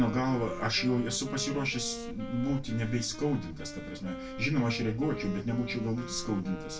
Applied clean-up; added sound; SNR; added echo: none; Wind instrument, woodwind instrument; 10 dB; reverberation time 0.2 s.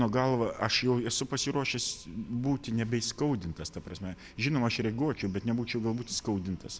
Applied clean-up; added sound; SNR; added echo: none; none; none; none.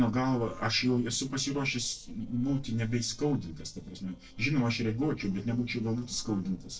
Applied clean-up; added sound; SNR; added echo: neural separator model SepFormer DNS4.